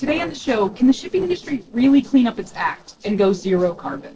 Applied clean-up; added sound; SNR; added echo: neural separator model SepFormer DNS4.